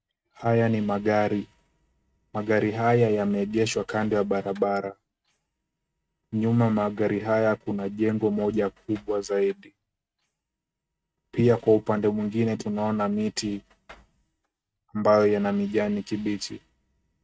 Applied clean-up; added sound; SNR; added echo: neural mask model RNNoise.